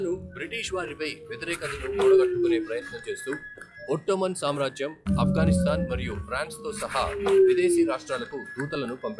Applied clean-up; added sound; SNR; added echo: classical method log-MMSE.